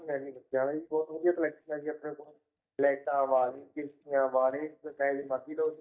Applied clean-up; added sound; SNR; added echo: neural mask model DeepFilterNet 3.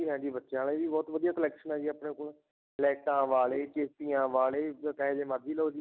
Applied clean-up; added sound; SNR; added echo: none; none; none; none.